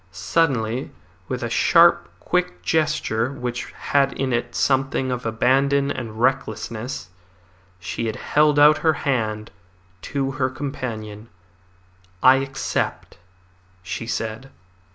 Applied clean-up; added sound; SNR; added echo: none; none; none; none.